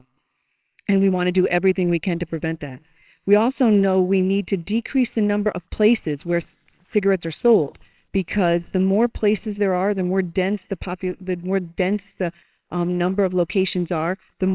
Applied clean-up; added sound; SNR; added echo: neural separator model SepFormer WHAMR!.